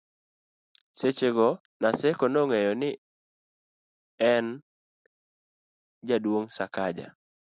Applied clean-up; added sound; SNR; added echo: none; none; none; none.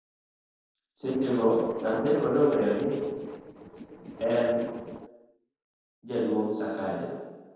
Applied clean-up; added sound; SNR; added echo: neural separator model SepFormer DNS4.